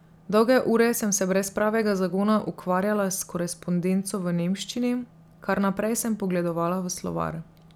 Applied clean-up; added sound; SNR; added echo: none; none; none; none.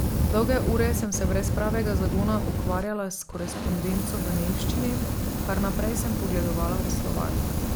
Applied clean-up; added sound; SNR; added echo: none; Fire; -3 dB; none.